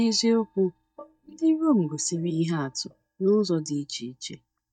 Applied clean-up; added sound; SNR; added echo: neural mask model DeepFilterNet 3.